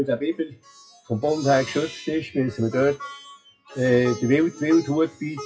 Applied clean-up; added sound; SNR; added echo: classical method WPE with log-MMSE.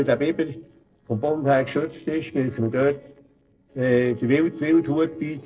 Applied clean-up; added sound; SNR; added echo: neural separator model SepFormer DNS4.